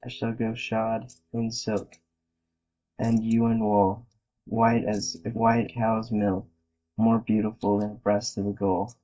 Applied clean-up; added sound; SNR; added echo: neural mask model DeepFilterNet 3.